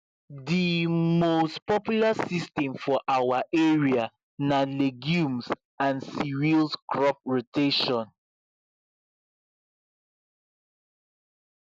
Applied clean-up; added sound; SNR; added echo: none; none; none; none.